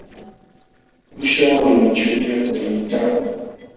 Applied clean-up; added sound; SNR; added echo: neural separator model SepFormer DNS4.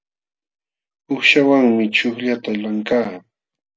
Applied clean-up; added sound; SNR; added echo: none; none; none; none.